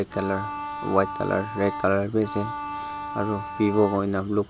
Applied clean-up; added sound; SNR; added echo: none; Bowed string instrument; 8 dB; none.